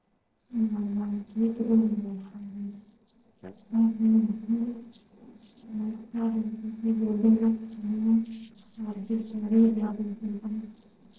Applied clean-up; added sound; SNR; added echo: neural separator model SepFormer DNS4.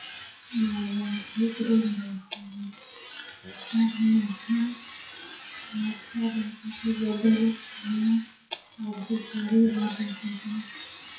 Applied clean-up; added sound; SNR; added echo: classical method WPE with log-MMSE.